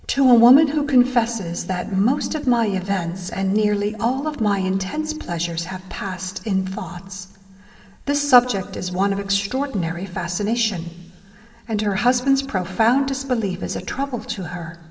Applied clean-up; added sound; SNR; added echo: none; none; none; reverberation time 1.9 s.